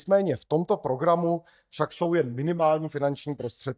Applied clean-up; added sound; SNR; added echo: neural mask model DeepFilterNet 3.